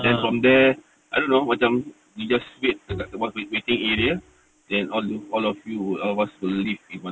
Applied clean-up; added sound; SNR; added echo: none; Bowed string instrument; 13 dB; none.